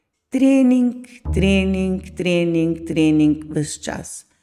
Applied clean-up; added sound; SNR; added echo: neural mask model RNNoise.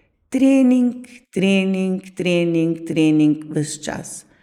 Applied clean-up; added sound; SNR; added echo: neural mask model Resemble Enhance denoiser.